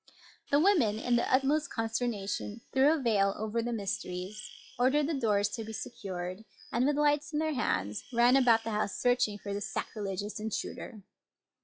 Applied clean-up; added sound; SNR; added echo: classical method log-MMSE.